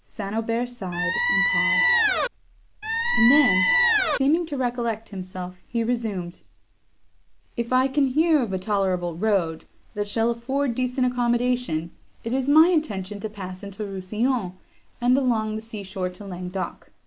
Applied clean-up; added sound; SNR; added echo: none; Squeak; -3 dB; none.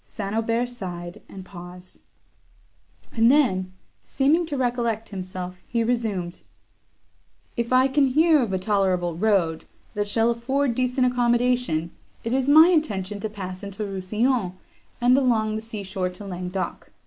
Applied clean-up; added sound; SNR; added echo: none; none; none; none.